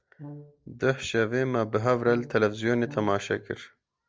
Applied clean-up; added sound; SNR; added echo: neural separator model SepFormer DNS4.